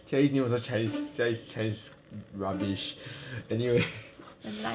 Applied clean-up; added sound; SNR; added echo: none; Bowed string instrument; 11 dB; none.